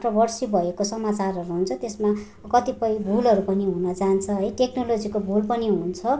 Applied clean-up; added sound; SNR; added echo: none; none; none; none.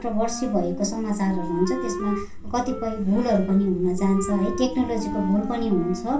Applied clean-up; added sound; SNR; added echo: none; Wind instrument, woodwind instrument; 10 dB; reverberation time 0.2 s.